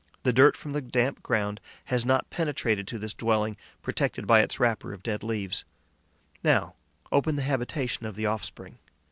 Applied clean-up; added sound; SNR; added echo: none; none; none; none.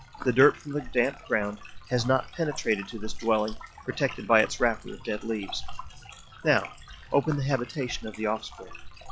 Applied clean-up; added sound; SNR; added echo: classical method log-MMSE.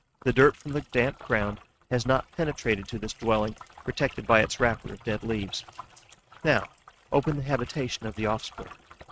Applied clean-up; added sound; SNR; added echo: neural mask model RNNoise.